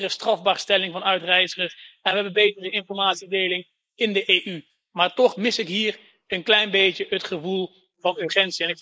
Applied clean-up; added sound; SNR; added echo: neural mask model Resemble Enhance denoiser.